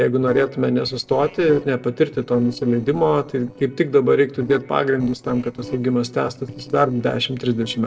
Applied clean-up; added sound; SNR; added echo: neural separator model SepFormer DNS4.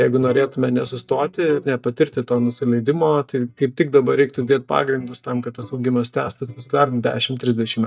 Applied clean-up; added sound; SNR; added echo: neural mask model DeepFilterNet 3.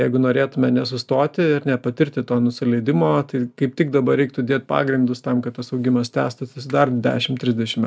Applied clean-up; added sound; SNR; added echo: none; none; none; none.